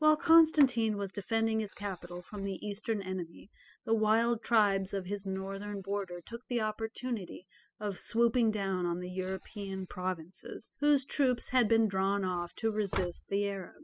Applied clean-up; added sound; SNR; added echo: classical method spectral subtraction.